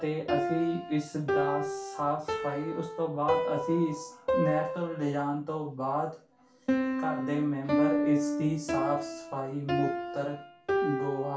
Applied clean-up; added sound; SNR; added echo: none; Piano; 0 dB; reverberation time 0.3 s.